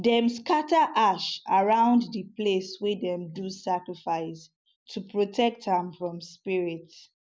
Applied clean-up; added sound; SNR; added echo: none; none; none; none.